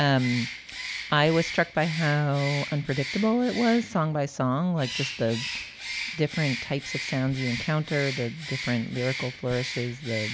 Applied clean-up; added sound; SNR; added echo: none; Bird; 9 dB; none.